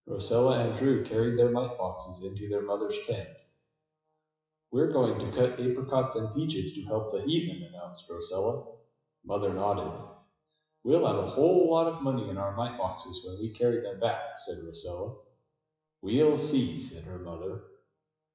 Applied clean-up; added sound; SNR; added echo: classical method WPE with log-MMSE.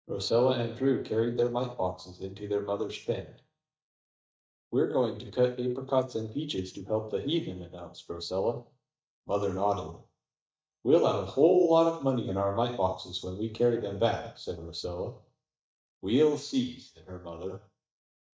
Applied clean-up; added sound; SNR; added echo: neural mask model DeepFilterNet 3.